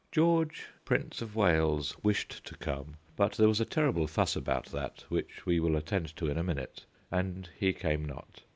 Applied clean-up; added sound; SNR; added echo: none; none; none; none.